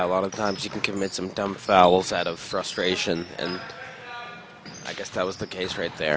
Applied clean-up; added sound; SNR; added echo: none; none; none; none.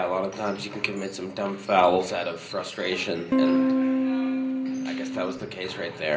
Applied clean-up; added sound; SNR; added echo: none; Electric guitar / Strum; -4 dB; reverberation time 0.5 s.